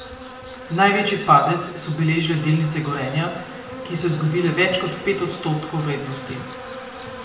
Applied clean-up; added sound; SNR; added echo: none; Insect; 13 dB; reverberation time 0.9 s.